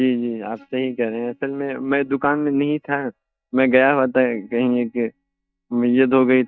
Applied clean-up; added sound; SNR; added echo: neural mask model DeepFilterNet 3.